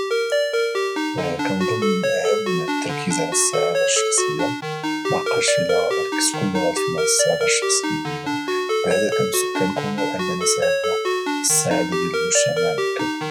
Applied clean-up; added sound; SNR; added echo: classical method log-MMSE.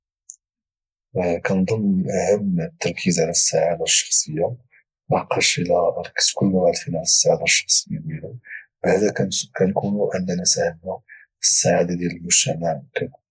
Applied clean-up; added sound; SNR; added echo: neural mask model Resemble Enhance denoiser.